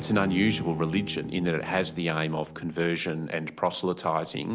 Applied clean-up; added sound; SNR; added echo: none; Bowed string instrument; 12 dB; none.